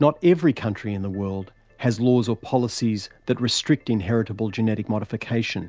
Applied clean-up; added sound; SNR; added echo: none; none; none; none.